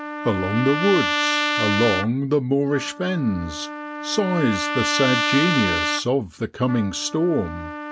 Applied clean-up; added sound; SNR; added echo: none; Trumpet; 3 dB; none.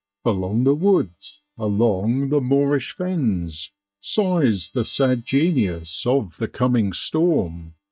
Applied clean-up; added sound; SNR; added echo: neural mask model DeepFilterNet 3.